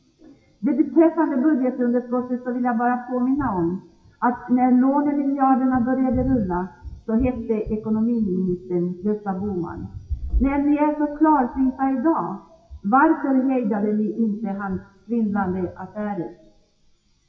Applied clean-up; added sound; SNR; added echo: classical method WPE with log-MMSE.